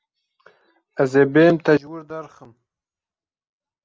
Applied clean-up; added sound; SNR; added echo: none; none; none; none.